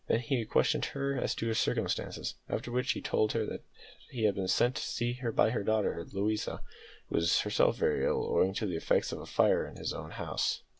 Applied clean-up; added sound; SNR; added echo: none; none; none; none.